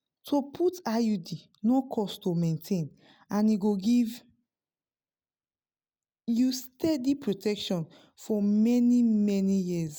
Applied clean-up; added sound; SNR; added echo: none; none; none; none.